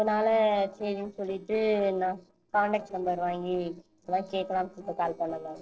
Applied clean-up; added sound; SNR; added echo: neural separator model SepFormer DNS4.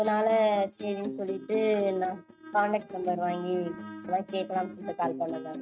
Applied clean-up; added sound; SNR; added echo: neural mask model RNNoise.